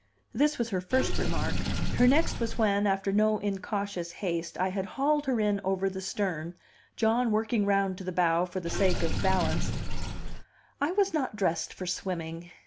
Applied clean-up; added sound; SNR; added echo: none; Sink (filling or washing) / Water; 4 dB; none.